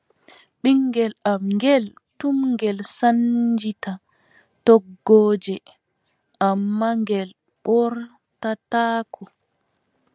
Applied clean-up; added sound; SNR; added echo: none; none; none; none.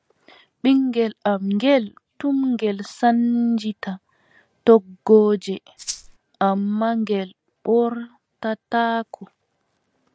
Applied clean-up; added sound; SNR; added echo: none; Rattle (instrument); 12 dB; none.